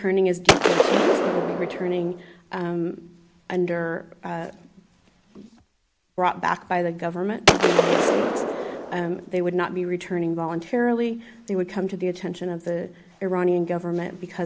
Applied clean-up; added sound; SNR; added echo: none; Gunshot, gunfire; -5 dB; none.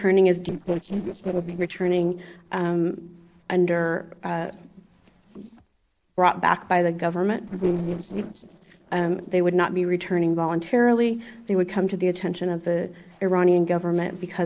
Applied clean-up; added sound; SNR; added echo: neural separator model SepFormer DNS4.